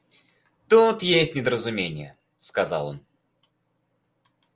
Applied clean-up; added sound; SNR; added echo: none; none; none; none.